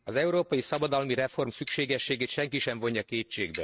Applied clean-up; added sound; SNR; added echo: neural mask model RNNoise.